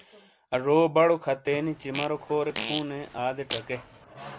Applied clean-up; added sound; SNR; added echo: none; Fart; 11 dB; none.